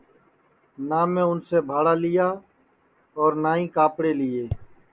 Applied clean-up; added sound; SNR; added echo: none; none; none; none.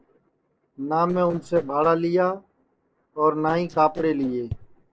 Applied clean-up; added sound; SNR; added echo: neural separator model SepFormer DNS4.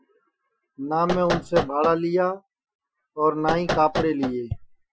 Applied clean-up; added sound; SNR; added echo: classical method Wiener filter.